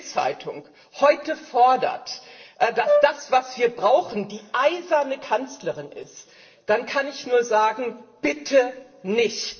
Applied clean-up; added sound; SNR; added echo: neural separator model SepFormer DNS4.